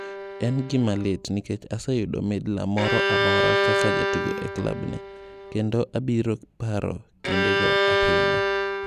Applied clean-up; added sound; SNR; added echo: none; Bowed string instrument; -1 dB; none.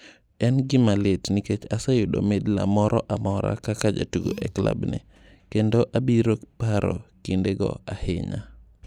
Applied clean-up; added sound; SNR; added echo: none; none; none; none.